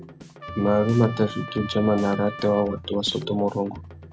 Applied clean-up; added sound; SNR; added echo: none; Trumpet + Drum kit; 14 dB; none.